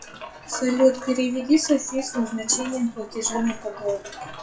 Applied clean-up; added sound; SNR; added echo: classical method WPE with log-MMSE.